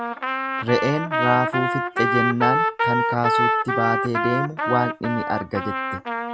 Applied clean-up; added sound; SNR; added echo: none; Trumpet; -2 dB; none.